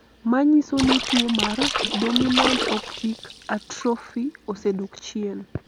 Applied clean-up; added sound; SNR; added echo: none; Splash, splatter; 4 dB; none.